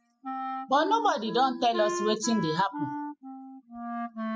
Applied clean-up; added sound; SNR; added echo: classical method spectral subtraction.